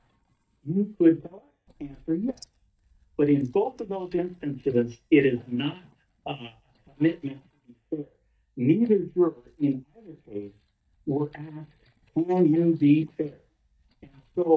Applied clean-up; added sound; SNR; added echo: neural mask model DeepFilterNet 3.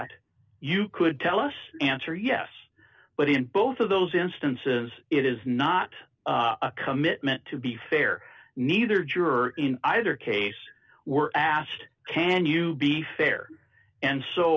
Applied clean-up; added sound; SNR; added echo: none; none; none; none.